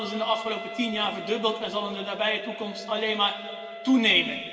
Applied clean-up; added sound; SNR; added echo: none; Wind instrument, woodwind instrument; 13 dB; reverberation time 2.5 s.